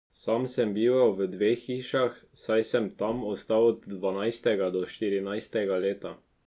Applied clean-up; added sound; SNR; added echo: none; none; none; none.